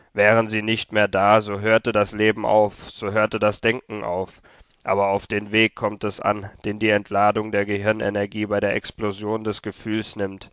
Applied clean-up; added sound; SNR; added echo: none; none; none; none.